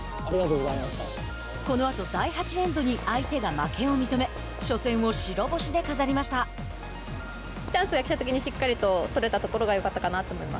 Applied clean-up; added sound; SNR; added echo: none; none; none; none.